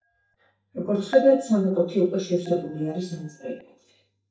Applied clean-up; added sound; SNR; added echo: neural mask model DeepFilterNet 3.